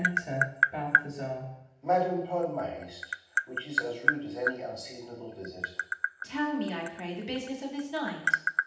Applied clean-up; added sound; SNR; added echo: none; Tap; -1 dB; reverberation time 0.8 s.